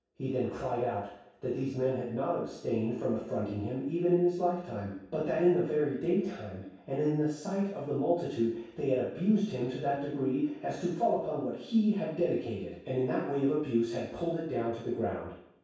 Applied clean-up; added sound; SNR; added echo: none; none; none; reverberation time 0.7 s.